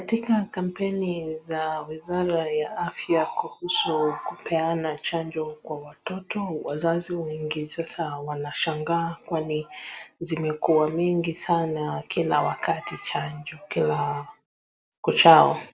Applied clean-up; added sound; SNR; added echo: none; none; none; none.